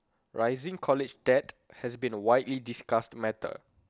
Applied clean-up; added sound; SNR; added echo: none; none; none; none.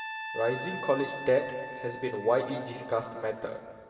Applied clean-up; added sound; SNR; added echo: none; Trumpet; 10 dB; reverberation time 2.8 s.